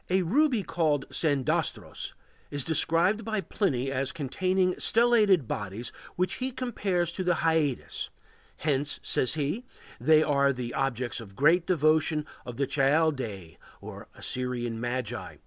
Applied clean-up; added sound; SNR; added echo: none; none; none; none.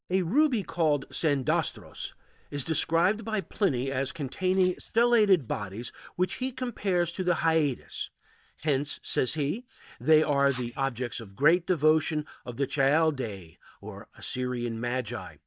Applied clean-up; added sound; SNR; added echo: neural mask model DeepFilterNet 3.